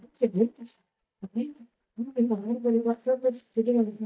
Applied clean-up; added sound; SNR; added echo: neural mask model DeepFilterNet 3.